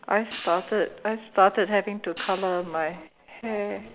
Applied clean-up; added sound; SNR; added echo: none; Hi-hat; 18 dB; none.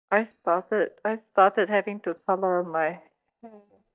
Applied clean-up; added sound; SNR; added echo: neural mask model DeepFilterNet 3.